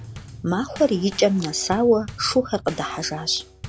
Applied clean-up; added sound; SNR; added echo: none; Bass drum / Snare drum / Drum kit; 16 dB; none.